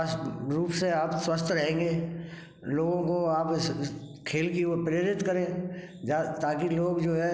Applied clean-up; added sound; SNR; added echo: none; none; none; none.